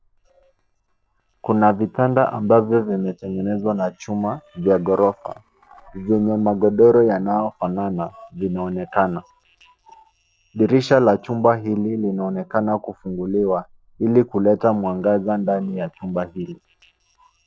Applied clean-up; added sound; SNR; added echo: neural separator model SepFormer DNS4.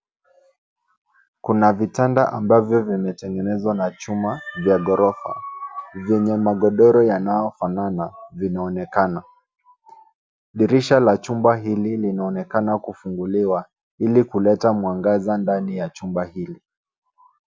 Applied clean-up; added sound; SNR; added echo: none; none; none; none.